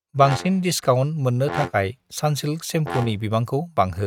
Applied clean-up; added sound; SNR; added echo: neural mask model RNNoise.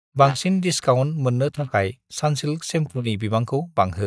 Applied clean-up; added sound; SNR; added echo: neural mask model DeepFilterNet 3.